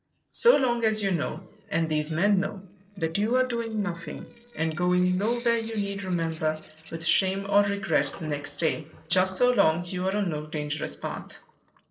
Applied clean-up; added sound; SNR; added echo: neural separator model SepFormer DNS4.